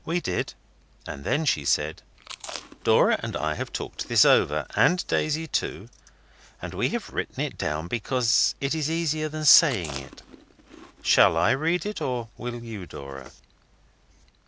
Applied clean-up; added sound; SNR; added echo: none; Chewing, mastication; 18 dB; none.